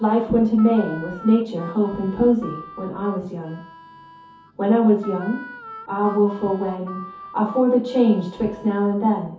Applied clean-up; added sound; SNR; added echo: none; Harmonica; 19 dB; reverberation time 0.5 s.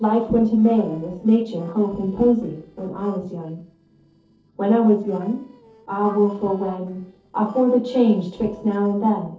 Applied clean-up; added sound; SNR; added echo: neural separator model SepFormer DNS4.